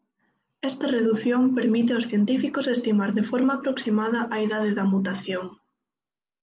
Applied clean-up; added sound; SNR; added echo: none; none; none; none.